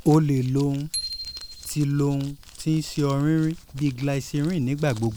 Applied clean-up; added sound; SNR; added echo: none; Bicycle bell + Crumpling, crinkling; 15 dB; none.